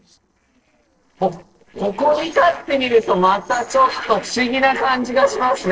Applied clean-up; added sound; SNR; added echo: neural separator model SepFormer DNS4.